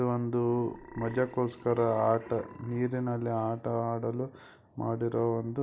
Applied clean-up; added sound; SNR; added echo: none; Burping, eructation; 18 dB; none.